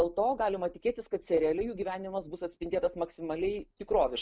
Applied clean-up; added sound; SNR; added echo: none; none; none; none.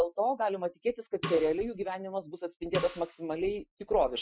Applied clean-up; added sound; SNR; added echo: classical method Wiener filter.